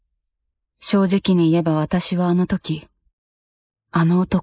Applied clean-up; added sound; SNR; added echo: neural mask model Resemble Enhance denoiser.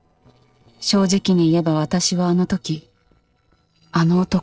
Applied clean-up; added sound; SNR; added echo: neural separator model SepFormer DNS4.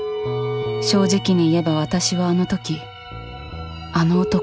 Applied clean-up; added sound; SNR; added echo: none; Telephone; 9 dB; none.